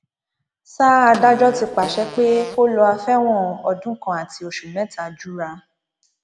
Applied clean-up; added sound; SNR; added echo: none; Fart; 14 dB; none.